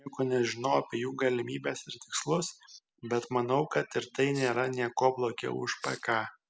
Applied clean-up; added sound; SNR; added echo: none; Rattle (instrument); 17 dB; none.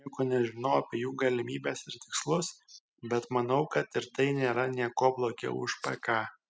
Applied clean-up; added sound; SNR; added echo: neural mask model RNNoise.